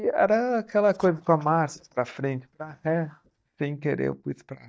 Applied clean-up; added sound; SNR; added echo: neural mask model DeepFilterNet 3.